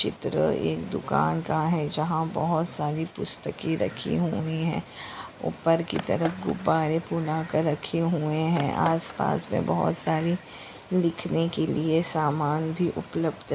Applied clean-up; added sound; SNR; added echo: none; Skateboard; 14 dB; none.